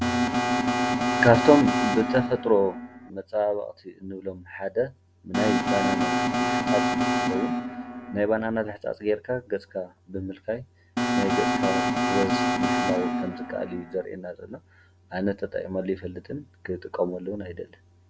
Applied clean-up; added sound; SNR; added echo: none; Alarm; -3 dB; none.